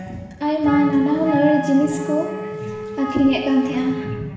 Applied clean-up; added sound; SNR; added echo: none; Wind instrument, woodwind instrument; 10 dB; reverberation time 0.9 s.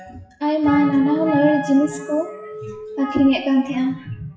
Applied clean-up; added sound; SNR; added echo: classical method WPE with log-MMSE.